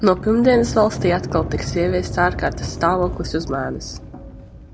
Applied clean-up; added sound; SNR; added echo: none; Sliding door; 8 dB; none.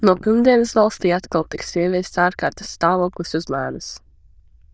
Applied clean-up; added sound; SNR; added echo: neural diffusion model UNIVERSE++.